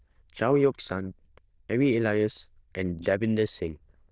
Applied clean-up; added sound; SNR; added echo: neural diffusion model UNIVERSE++.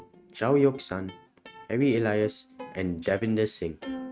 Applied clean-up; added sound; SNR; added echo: neural mask model RNNoise.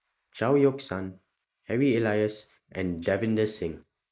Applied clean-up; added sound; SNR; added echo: neural mask model Resemble Enhance denoiser.